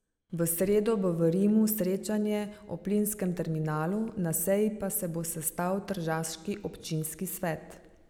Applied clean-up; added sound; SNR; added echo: none; none; none; none.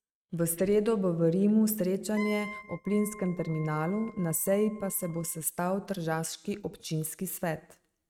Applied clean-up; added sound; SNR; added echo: neural mask model RNNoise.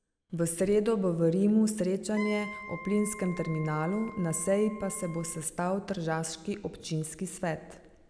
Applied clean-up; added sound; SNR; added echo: none; Wind instrument, woodwind instrument; 15 dB; none.